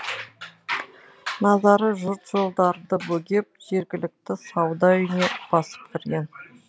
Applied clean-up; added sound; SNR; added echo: none; none; none; none.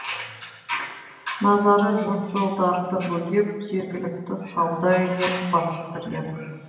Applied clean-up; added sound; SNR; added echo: none; none; none; reverberation time 1.2 s.